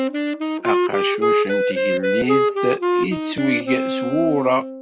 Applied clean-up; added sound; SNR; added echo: none; Wind instrument, woodwind instrument; -3 dB; none.